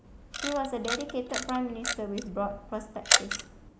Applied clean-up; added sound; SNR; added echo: none; Camera; -2 dB; none.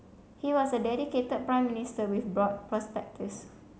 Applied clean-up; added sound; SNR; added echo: none; none; none; none.